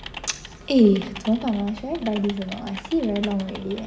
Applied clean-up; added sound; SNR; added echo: none; Typing; 16 dB; reverberation time 0.8 s.